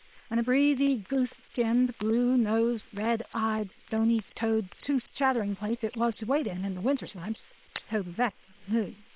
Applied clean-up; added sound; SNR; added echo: neural separator model SepFormer WHAM!.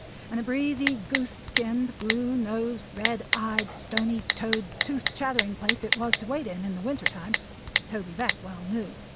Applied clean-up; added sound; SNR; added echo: none; Typing; 2 dB; none.